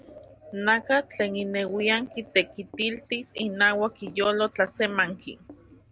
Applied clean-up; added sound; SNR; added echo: none; Writing; 19 dB; none.